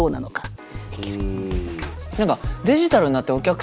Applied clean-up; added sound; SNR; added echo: none; none; none; none.